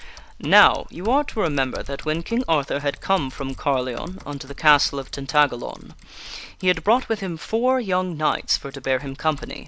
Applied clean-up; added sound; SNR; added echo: none; Typing; 14 dB; none.